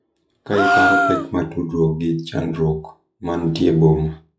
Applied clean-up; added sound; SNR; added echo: classical method log-MMSE.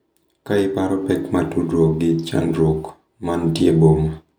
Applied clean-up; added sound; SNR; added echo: none; none; none; none.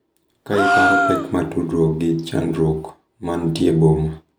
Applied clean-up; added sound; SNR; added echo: none; Gasp; 2 dB; none.